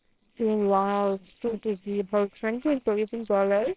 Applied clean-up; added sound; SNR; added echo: neural separator model SepFormer WHAMR!.